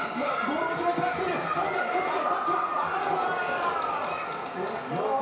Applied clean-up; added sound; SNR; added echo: none; Cough; 17 dB; reverberation time 0.6 s.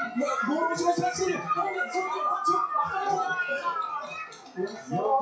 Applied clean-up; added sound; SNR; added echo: classical method WPE with log-MMSE.